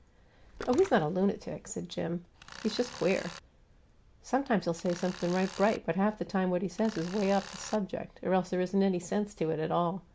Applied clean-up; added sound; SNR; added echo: none; Splash, splatter + Tools; 15 dB; none.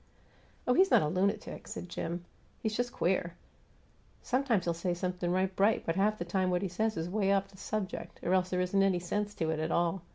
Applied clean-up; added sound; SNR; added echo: none; none; none; none.